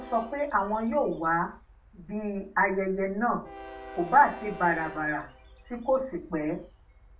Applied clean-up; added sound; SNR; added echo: none; Train; 18 dB; reverberation time 0.3 s.